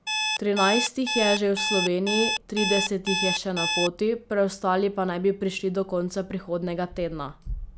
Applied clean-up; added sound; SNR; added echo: none; Alarm; 2 dB; none.